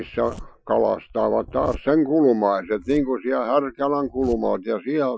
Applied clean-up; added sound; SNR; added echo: classical method Wiener filter.